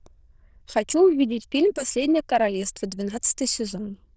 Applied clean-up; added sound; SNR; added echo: neural diffusion model UNIVERSE++.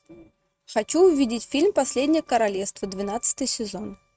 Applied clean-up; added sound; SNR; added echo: neural mask model RNNoise.